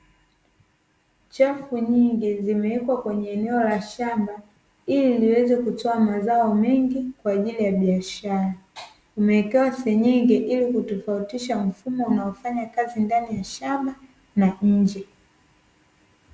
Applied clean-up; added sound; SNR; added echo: none; none; none; none.